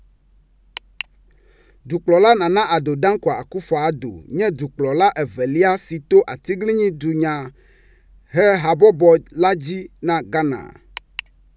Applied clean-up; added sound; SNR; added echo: none; none; none; none.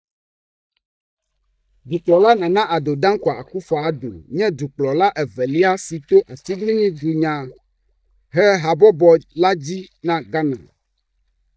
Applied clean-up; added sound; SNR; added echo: neural mask model DeepFilterNet 3.